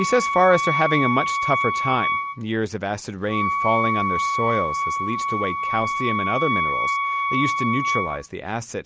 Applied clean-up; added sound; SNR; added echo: none; Wind instrument, woodwind instrument; 0 dB; none.